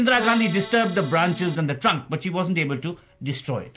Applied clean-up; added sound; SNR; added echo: none; Accordion; 10 dB; none.